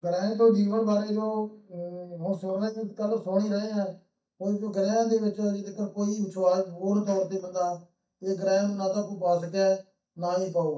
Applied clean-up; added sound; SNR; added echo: neural mask model DeepFilterNet 3.